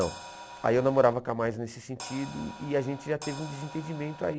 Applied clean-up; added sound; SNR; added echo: none; Crash cymbal; 14 dB; none.